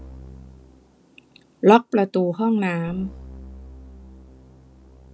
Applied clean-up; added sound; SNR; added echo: none; Keyboard (musical); 20 dB; none.